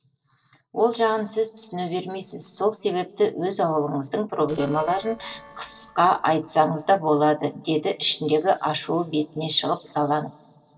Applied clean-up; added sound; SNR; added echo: neural separator model SepFormer DNS4.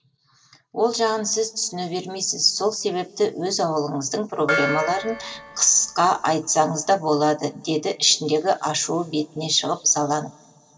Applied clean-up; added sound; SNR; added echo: none; Gong; 8 dB; reverberation time 1.9 s.